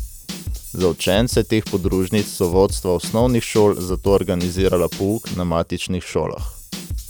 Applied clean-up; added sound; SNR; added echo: none; Drum / Drum kit; 10 dB; none.